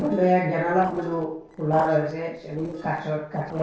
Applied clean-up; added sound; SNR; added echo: neural separator model SepFormer DNS4.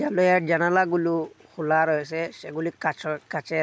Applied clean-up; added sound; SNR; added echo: none; none; none; none.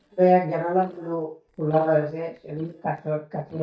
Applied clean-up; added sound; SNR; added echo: neural mask model DeepFilterNet 3.